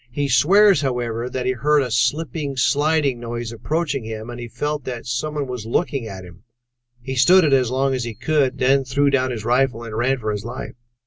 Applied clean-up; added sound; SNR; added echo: none; Glockenspiel; 19 dB; none.